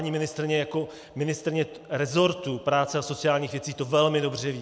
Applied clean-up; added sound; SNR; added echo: none; none; none; none.